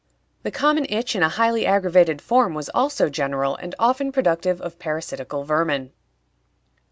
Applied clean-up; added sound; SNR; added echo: none; none; none; none.